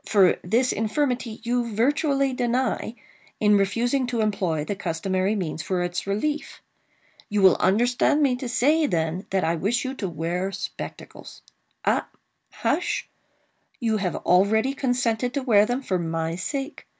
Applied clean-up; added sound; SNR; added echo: none; none; none; none.